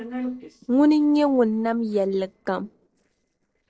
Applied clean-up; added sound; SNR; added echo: neural separator model SepFormer DNS4.